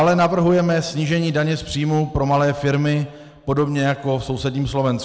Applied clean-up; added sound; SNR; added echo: none; none; none; none.